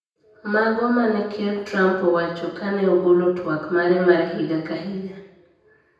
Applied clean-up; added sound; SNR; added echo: none; none; none; reverberation time 0.9 s.